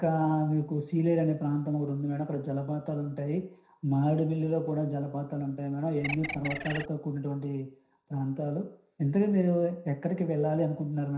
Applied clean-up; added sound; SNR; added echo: none; Bird; 7 dB; reverberation time 0.5 s.